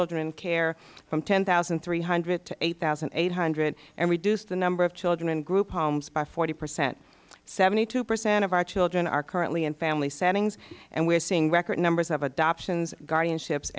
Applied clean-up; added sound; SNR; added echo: none; none; none; none.